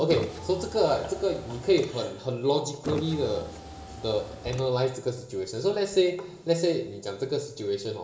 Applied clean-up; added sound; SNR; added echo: none; Car; 11 dB; reverberation time 1.2 s.